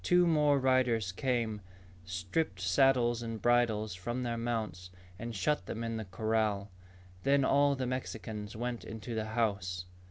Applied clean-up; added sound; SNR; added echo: none; none; none; none.